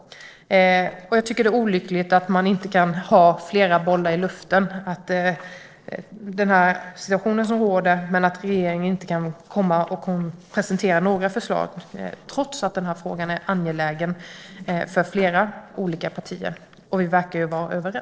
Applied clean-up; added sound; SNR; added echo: neural separator model SepFormer DNS4.